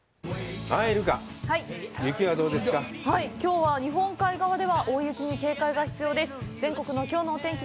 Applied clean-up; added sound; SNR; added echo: none; none; none; none.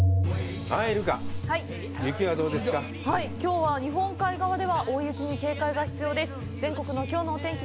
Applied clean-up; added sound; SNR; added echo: none; Organ; 4 dB; none.